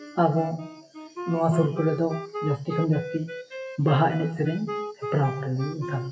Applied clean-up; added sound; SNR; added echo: classical method WPE with log-MMSE.